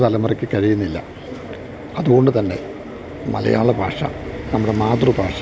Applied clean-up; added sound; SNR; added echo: none; none; none; none.